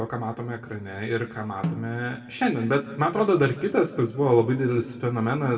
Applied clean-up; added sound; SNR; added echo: none; Snare drum; 11 dB; reverberation time 1.2 s.